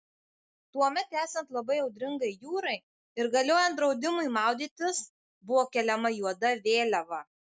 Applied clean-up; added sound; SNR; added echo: none; none; none; none.